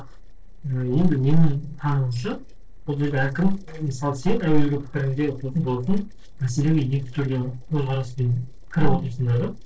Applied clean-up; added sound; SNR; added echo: neural separator model SepFormer DNS4.